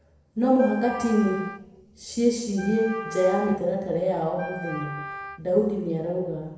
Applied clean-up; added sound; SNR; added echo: none; Wind instrument, woodwind instrument; 12 dB; reverberation time 1.0 s.